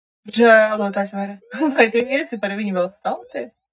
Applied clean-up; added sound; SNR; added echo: neural mask model DeepFilterNet 3.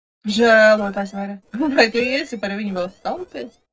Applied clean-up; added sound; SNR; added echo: neural separator model SepFormer DNS4.